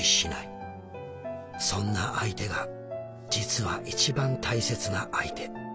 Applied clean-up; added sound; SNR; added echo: none; none; none; none.